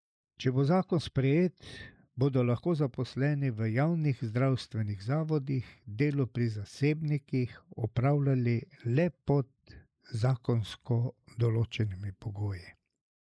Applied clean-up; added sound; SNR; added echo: neural mask model Resemble Enhance denoiser.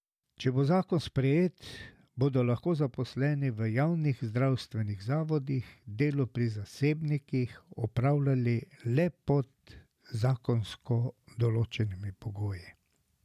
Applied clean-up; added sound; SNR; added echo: none; none; none; none.